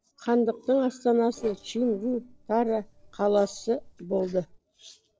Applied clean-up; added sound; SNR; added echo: neural separator model SepFormer DNS4.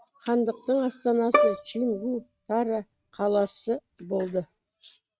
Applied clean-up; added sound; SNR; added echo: neural mask model RNNoise.